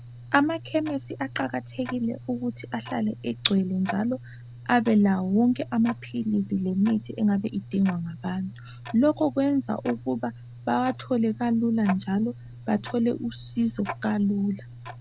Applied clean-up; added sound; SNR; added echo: none; Tick-tock; 15 dB; none.